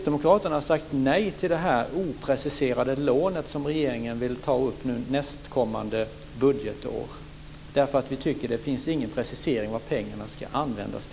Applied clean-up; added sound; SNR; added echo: none; none; none; none.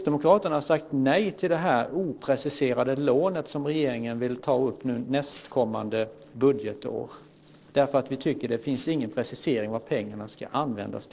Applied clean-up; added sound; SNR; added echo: neural separator model SepFormer DNS4.